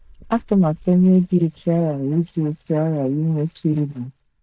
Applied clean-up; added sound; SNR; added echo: neural mask model DeepFilterNet 3.